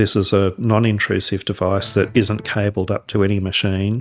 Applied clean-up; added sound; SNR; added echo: neural mask model RNNoise.